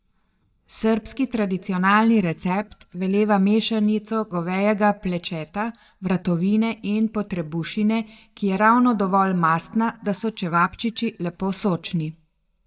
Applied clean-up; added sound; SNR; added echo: neural mask model DeepFilterNet 3.